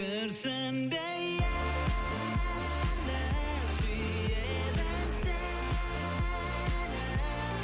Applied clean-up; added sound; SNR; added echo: none; Bowed string instrument; 17 dB; none.